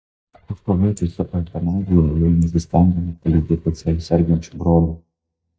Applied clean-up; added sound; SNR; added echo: neural mask model DeepFilterNet 3.